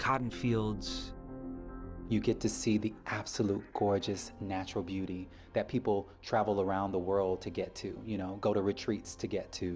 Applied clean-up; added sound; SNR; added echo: none; none; none; none.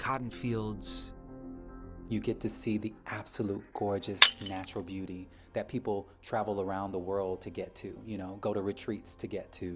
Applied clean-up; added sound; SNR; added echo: none; Shatter; -4 dB; none.